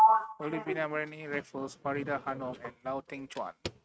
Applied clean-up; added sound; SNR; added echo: neural mask model RNNoise.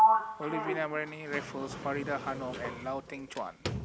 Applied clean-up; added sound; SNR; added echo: none; Sliding door; -5 dB; none.